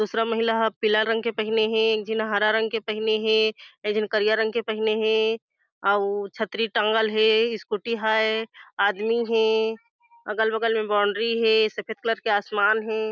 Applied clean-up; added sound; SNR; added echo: none; none; none; none.